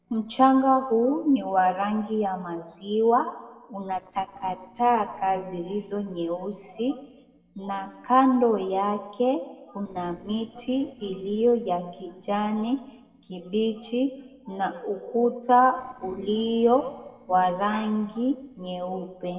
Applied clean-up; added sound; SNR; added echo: neural separator model SepFormer DNS4.